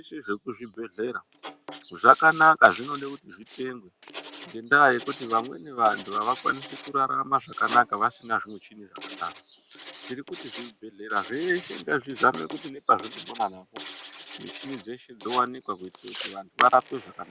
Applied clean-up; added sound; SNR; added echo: none; Writing; 13 dB; none.